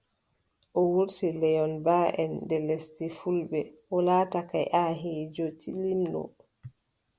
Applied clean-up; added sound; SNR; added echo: none; none; none; none.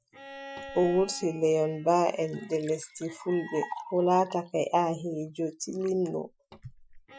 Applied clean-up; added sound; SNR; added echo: classical method Wiener filter.